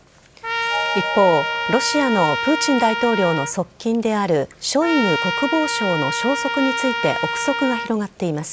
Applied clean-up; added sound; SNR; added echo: none; Trumpet; 4 dB; none.